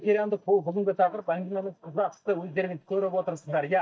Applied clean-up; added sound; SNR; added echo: neural mask model DeepFilterNet 3.